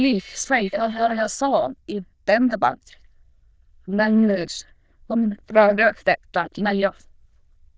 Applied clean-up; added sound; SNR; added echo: neural diffusion model UNIVERSE++.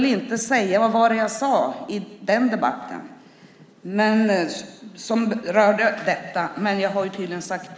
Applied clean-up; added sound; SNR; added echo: none; none; none; none.